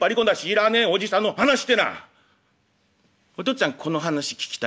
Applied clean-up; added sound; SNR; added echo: none; none; none; none.